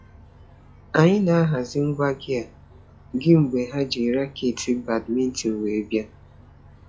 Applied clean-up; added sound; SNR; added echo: classical method log-MMSE.